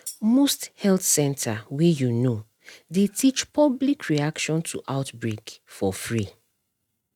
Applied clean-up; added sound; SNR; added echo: neural mask model RNNoise.